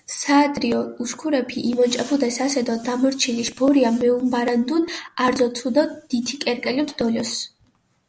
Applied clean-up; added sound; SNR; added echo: none; none; none; none.